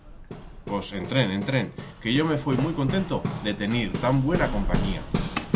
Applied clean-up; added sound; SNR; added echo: none; Hammer; 4 dB; none.